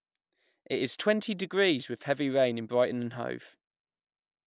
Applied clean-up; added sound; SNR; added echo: none; none; none; none.